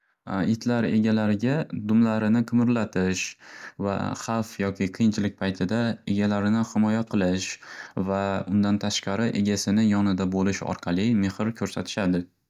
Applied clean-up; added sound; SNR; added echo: none; none; none; none.